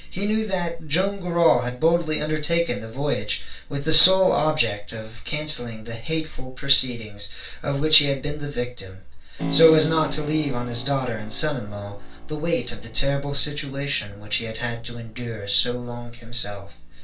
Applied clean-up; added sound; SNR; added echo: none; Keyboard (musical); 18 dB; reverberation time 0.2 s.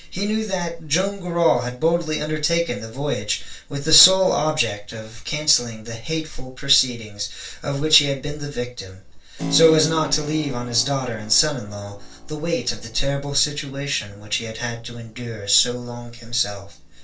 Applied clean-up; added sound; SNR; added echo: neural separator model SepFormer DNS4.